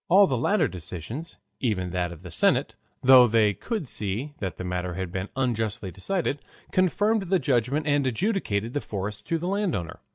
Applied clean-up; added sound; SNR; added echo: none; none; none; none.